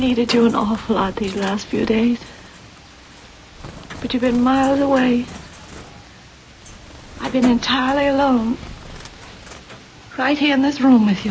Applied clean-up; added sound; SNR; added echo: none; Bird; 17 dB; none.